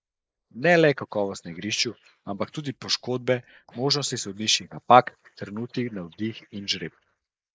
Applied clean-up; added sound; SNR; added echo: neural mask model Resemble Enhance denoiser.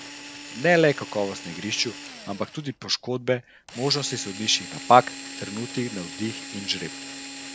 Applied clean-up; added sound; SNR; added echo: none; Drill; 13 dB; none.